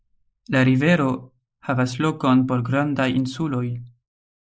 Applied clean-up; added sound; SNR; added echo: neural mask model Resemble Enhance denoiser.